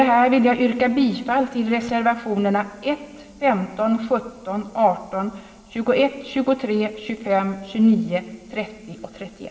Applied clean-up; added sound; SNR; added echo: none; none; none; reverberation time 2.6 s.